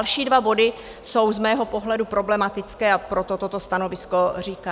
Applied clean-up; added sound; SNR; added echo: none; none; none; none.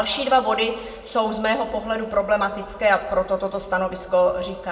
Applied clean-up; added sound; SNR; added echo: none; none; none; reverberation time 1.1 s.